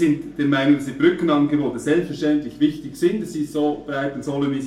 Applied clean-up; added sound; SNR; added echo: none; none; none; reverberation time 0.3 s.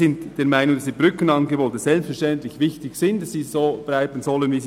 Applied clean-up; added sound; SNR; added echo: none; none; none; none.